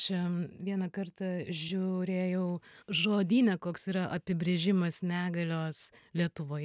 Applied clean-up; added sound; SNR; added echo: none; none; none; none.